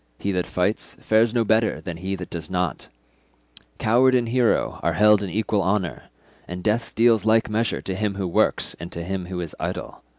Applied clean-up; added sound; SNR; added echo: none; none; none; none.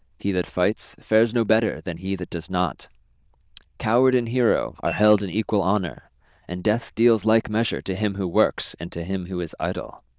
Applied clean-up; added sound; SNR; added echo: neural diffusion model UNIVERSE++.